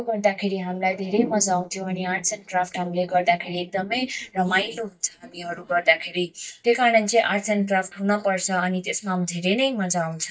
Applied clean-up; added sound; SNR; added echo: neural mask model DeepFilterNet 3.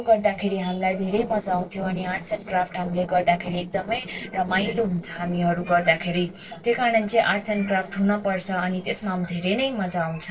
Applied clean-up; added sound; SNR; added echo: neural separator model SepFormer DNS4.